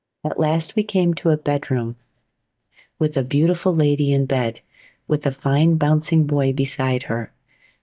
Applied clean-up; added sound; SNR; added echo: neural mask model DeepFilterNet 3.